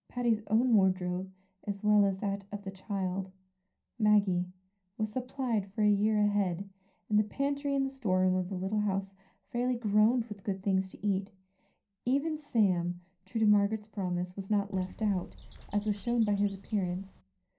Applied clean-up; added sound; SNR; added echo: none; Bird; 20 dB; reverberation time 0.3 s.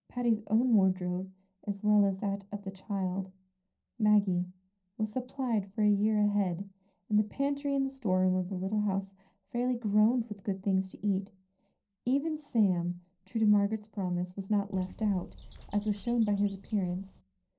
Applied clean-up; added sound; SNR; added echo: neural separator model SepFormer DNS4.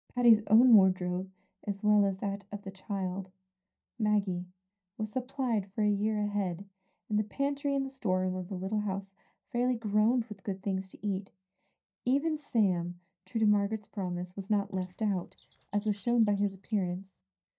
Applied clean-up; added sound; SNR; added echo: neural mask model DeepFilterNet 3.